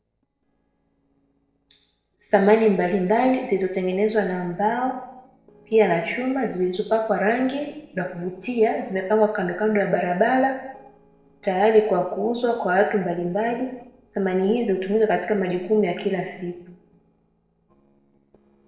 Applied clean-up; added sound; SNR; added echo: neural separator model SepFormer DNS4.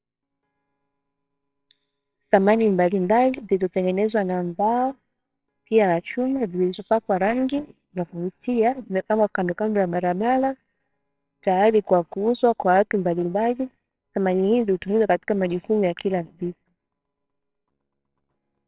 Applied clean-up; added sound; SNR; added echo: neural separator model SepFormer WHAMR!.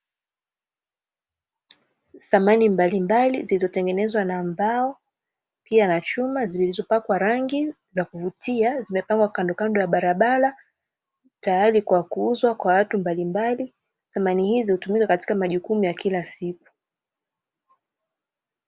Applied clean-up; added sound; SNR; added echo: none; none; none; none.